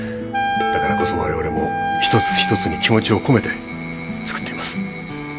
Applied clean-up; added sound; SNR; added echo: none; Wind instrument, woodwind instrument; 2 dB; none.